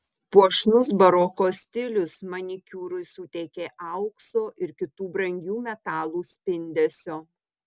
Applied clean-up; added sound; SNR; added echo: none; none; none; none.